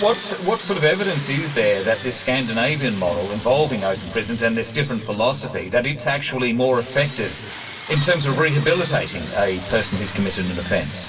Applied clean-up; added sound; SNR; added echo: none; Drill; 16 dB; reverberation time 2.6 s.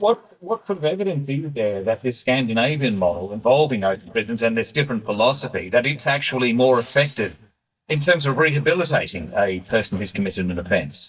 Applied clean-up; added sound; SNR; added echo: neural mask model DeepFilterNet 3.